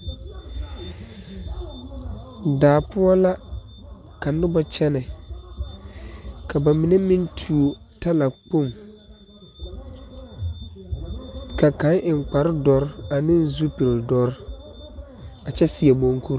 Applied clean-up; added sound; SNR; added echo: none; none; none; none.